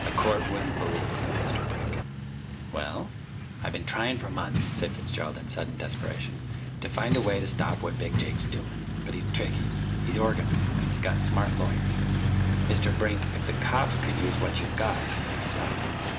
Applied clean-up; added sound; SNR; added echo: none; Truck; -4 dB; none.